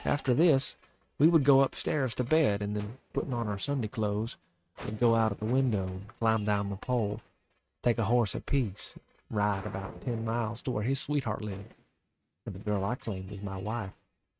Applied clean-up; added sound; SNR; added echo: neural mask model RNNoise.